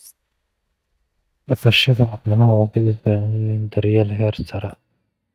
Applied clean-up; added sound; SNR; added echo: neural mask model DeepFilterNet 3.